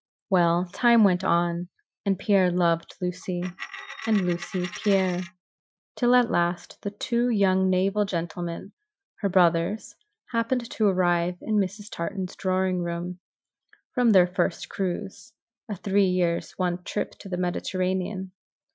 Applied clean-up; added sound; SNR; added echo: classical method Wiener filter.